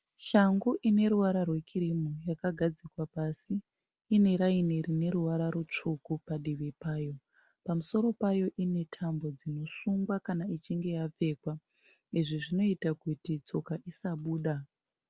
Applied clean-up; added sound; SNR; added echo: none; none; none; none.